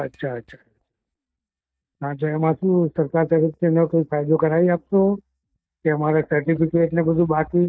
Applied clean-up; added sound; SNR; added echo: neural mask model DeepFilterNet 3.